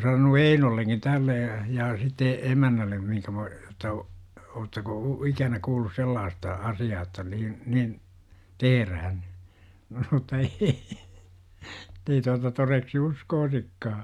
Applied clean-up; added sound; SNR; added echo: none; none; none; none.